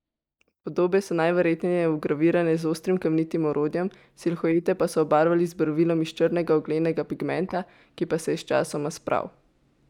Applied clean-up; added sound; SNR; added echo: neural mask model DeepFilterNet 3.